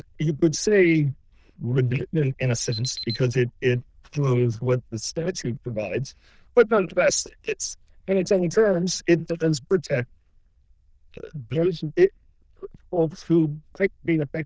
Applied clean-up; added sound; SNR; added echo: neural diffusion model UNIVERSE++.